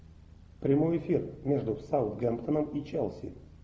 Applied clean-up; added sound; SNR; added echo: none; none; none; none.